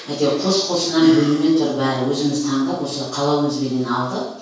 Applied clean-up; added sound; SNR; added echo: none; none; none; reverberation time 0.6 s.